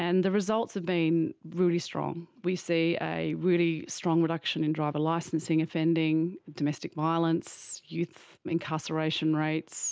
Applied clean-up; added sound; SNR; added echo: none; none; none; none.